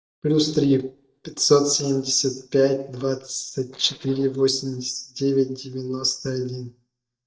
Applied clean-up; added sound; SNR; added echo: neural mask model DeepFilterNet 3.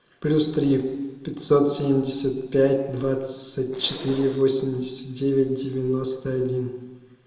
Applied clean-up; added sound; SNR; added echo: none; Zipper (clothing); 19 dB; reverberation time 1.1 s.